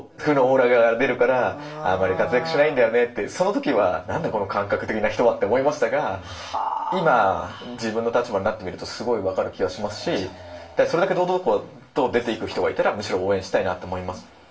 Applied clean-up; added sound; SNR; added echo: none; none; none; reverberation time 0.3 s.